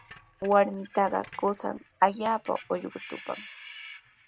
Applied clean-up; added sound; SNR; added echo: none; Screech; 19 dB; none.